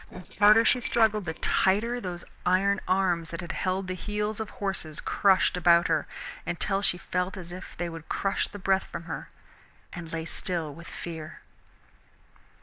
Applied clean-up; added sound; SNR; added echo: neural separator model SepFormer DNS4.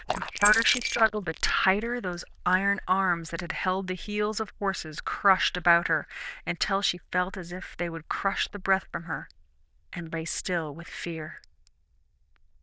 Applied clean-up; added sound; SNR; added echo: neural diffusion model UNIVERSE++.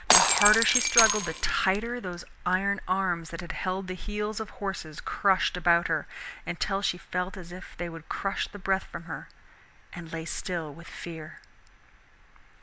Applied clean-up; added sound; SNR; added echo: none; Shatter; -4 dB; none.